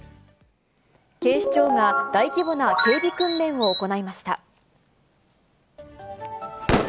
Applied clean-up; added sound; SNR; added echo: none; Bird vocalization, bird call, bird song; -4 dB; none.